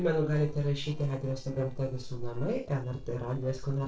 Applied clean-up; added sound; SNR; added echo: neural separator model SepFormer DNS4.